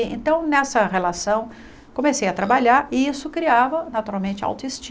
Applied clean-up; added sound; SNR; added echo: none; Burping, eructation; 17 dB; none.